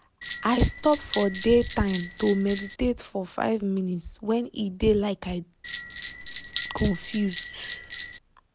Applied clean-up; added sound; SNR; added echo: none; Bell; 3 dB; none.